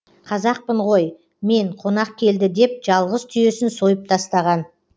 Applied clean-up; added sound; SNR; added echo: none; none; none; none.